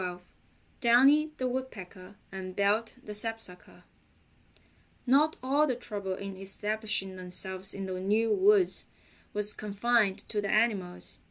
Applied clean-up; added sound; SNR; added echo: none; none; none; none.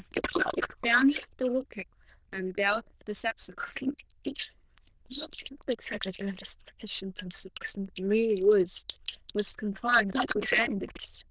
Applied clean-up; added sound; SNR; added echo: neural diffusion model UNIVERSE++.